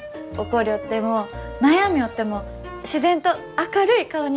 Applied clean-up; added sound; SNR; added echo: none; none; none; none.